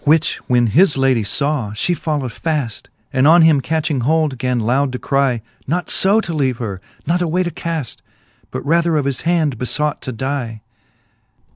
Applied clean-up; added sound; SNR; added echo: none; none; none; none.